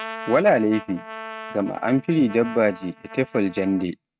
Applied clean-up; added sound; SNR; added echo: neural mask model RNNoise.